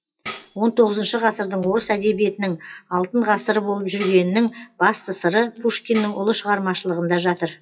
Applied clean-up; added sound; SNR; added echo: classical method WPE with log-MMSE.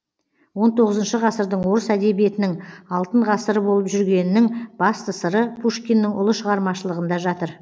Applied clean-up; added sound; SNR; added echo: none; none; none; none.